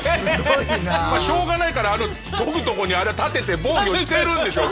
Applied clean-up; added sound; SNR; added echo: none; none; none; none.